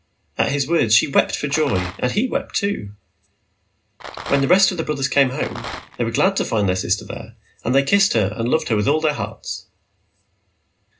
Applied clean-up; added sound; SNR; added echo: none; Rattle; 11 dB; reverberation time 0.2 s.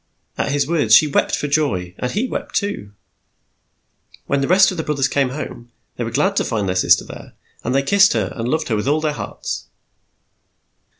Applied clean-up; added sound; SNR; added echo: none; none; none; none.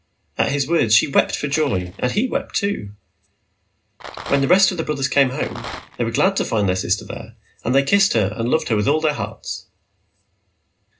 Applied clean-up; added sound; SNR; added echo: neural separator model SepFormer DNS4.